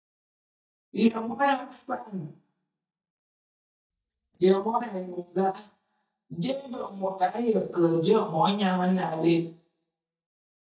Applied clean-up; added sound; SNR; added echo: neural mask model DeepFilterNet 3.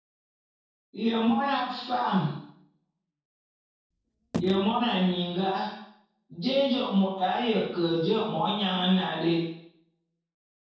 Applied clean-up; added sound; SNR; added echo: neural separator model SepFormer DNS4.